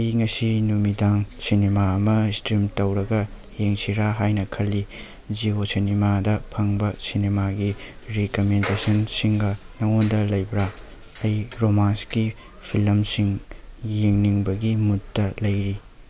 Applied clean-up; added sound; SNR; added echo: none; none; none; none.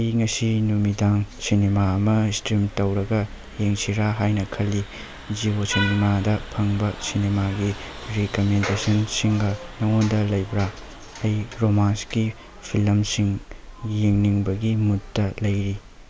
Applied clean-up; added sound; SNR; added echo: none; Vehicle horn, car horn, honking; 17 dB; none.